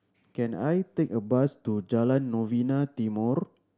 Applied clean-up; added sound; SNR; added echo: none; none; none; none.